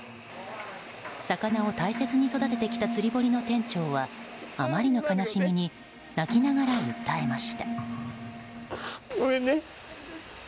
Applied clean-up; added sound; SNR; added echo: none; none; none; none.